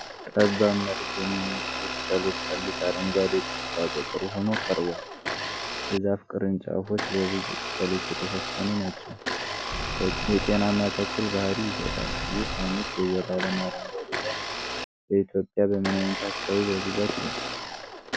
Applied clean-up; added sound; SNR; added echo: none; Domestic sounds, home sounds + Sliding door; 4 dB; none.